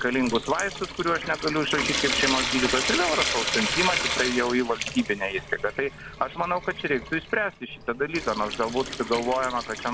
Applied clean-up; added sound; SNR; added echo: none; Trickle, dribble / Sink (filling or washing) / Water tap, faucet; 4 dB; none.